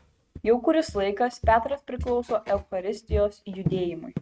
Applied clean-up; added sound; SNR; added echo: neural mask model RNNoise.